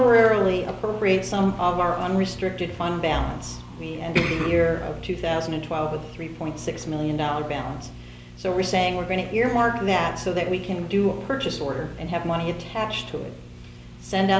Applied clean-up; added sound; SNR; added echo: none; none; none; none.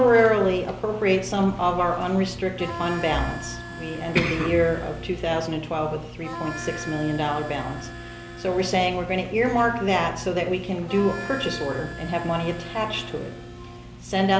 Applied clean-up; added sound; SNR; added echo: none; Harmonica; 14 dB; none.